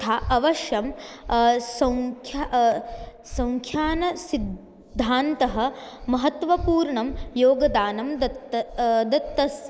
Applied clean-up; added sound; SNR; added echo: neural mask model Resemble Enhance denoiser.